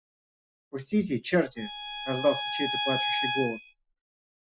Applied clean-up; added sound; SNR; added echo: classical method Wiener filter.